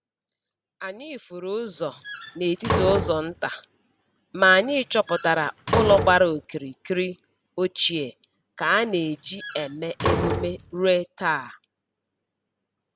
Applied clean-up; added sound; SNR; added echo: none; Slam; 4 dB; none.